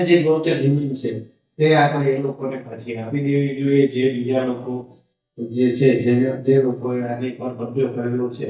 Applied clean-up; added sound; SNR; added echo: neural mask model DeepFilterNet 3.